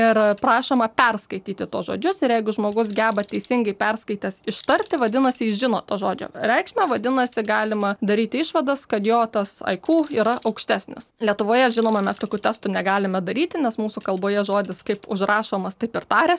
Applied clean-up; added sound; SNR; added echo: none; Tools; 16 dB; none.